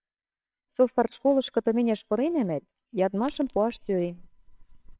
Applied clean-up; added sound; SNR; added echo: neural separator model SepFormer WHAMR!.